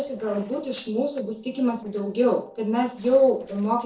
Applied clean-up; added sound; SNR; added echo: neural separator model SepFormer DNS4.